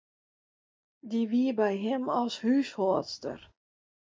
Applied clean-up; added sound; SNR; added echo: neural mask model Resemble Enhance denoiser.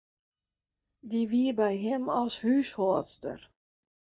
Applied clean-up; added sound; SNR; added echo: neural mask model DeepFilterNet 3.